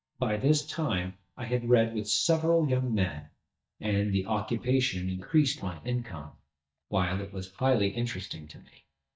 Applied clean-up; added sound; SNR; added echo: neural mask model DeepFilterNet 3.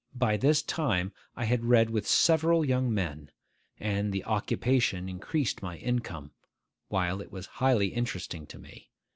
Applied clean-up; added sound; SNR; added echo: none; none; none; none.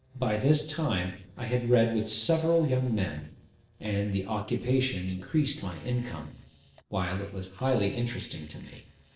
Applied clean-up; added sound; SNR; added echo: neural separator model SepFormer DNS4.